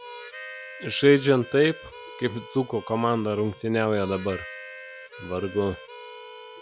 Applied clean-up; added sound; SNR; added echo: none; Harmonica; 16 dB; none.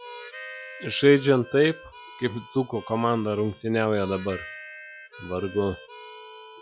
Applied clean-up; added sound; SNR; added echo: classical method log-MMSE.